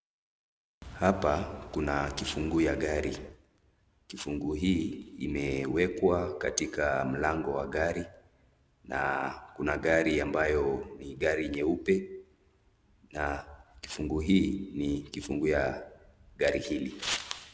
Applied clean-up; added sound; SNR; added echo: none; none; none; none.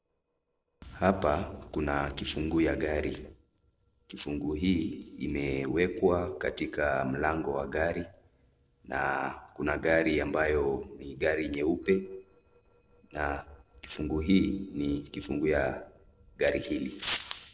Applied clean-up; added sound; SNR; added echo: neural separator model SepFormer DNS4.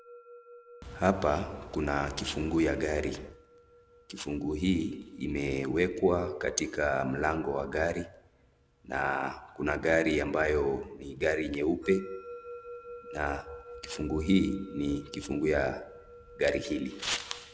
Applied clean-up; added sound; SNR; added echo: none; Musical instrument; 20 dB; none.